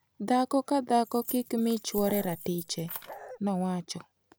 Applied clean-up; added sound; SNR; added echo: none; Bark + Keys jangling; 12 dB; none.